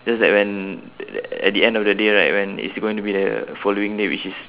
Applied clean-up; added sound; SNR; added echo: none; none; none; none.